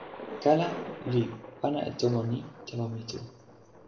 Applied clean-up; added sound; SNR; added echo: none; Thunder; 13 dB; reverberation time 1.2 s.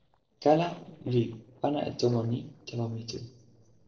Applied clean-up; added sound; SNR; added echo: neural separator model SepFormer DNS4.